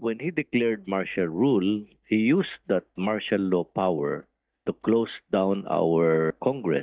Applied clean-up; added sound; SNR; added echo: neural mask model DeepFilterNet 3.